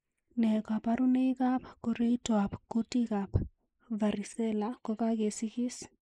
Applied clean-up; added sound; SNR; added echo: neural mask model Resemble Enhance denoiser.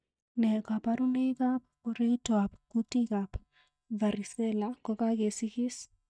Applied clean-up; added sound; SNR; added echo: neural mask model DeepFilterNet 3.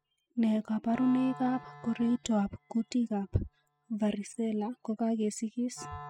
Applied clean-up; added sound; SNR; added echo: classical method spectral subtraction.